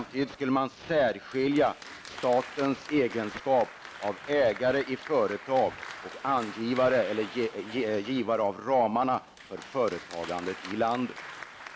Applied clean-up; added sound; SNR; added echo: none; Applause; 16 dB; none.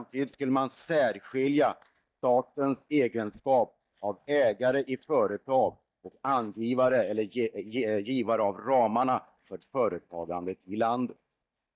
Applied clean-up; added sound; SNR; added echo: neural mask model DeepFilterNet 3.